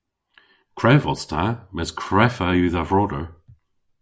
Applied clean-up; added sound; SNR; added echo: none; none; none; none.